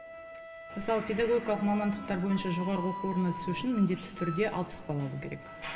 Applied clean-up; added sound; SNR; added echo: none; Wind instrument, woodwind instrument; 12 dB; reverberation time 2.8 s.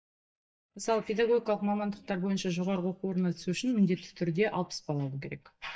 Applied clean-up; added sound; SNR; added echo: neural mask model DeepFilterNet 3.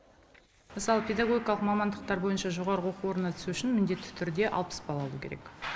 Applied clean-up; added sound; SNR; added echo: none; none; none; none.